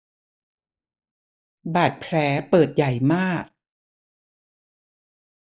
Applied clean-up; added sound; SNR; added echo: neural mask model Resemble Enhance denoiser.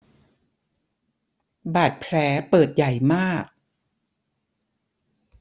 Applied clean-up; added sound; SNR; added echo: none; none; none; none.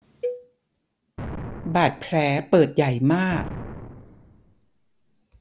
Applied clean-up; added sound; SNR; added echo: none; Explosion + Cowbell; 12 dB; none.